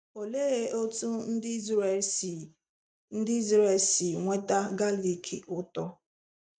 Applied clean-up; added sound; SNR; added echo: none; none; none; none.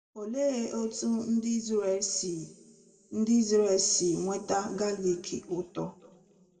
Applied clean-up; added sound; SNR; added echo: none; none; none; reverberation time 1.9 s.